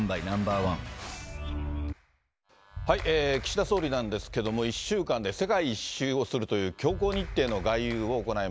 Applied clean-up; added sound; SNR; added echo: none; Clapping; 13 dB; none.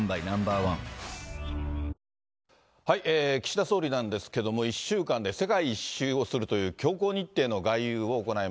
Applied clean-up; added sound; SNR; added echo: none; none; none; none.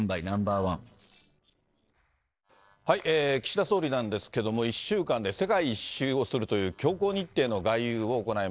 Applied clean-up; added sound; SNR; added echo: neural separator model SepFormer DNS4.